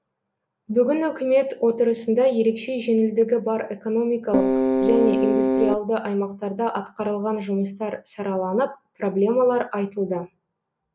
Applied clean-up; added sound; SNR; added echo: none; Keyboard (musical); -3 dB; none.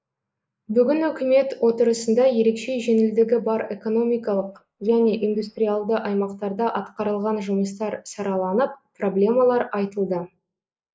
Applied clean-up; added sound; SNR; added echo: neural mask model Resemble Enhance denoiser.